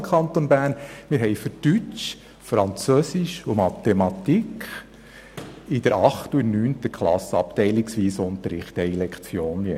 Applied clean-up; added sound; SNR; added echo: none; none; none; none.